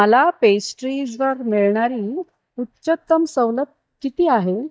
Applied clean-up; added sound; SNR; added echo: neural mask model DeepFilterNet 3.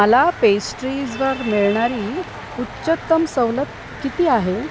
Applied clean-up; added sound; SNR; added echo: none; Cheering; 18 dB; none.